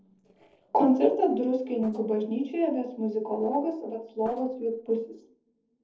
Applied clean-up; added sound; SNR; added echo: neural separator model SepFormer DNS4.